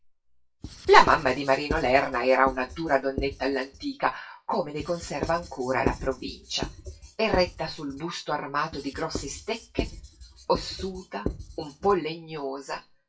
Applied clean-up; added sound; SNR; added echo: classical method WPE with log-MMSE.